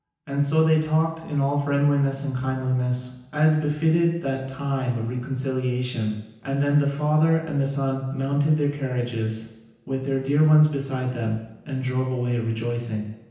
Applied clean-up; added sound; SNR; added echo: none; none; none; reverberation time 0.9 s.